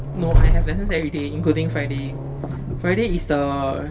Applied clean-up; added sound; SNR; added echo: none; Accelerating, revving, vroom; -3 dB; reverberation time 0.1 s.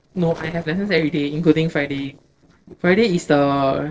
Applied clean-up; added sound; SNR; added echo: neural separator model SepFormer DNS4.